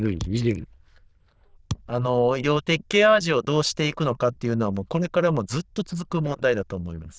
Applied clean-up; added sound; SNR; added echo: neural diffusion model UNIVERSE++.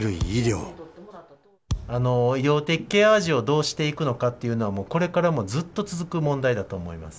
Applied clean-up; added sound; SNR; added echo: none; Thump, thud; 10 dB; none.